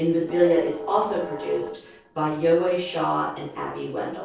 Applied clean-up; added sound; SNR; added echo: neural separator model SepFormer DNS4.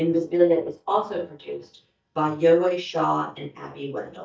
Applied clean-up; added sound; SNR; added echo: neural mask model DeepFilterNet 3.